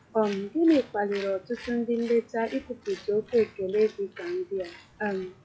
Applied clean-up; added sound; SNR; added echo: classical method log-MMSE.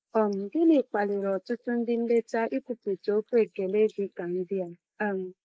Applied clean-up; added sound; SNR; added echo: neural mask model Resemble Enhance denoiser.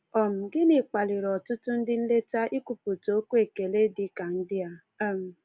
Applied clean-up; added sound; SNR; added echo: none; none; none; none.